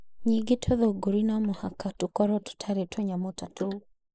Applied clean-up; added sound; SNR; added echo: neural mask model Resemble Enhance denoiser.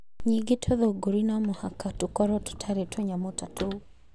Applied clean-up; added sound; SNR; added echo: none; Sliding door / Slam / Wood; 17 dB; none.